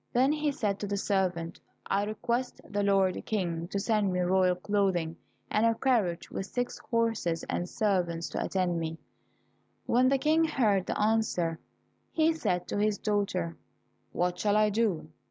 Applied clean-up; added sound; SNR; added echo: none; none; none; none.